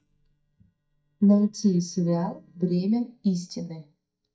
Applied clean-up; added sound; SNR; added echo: neural mask model DeepFilterNet 3.